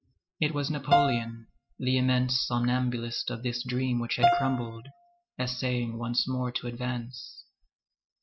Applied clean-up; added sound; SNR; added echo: classical method spectral subtraction.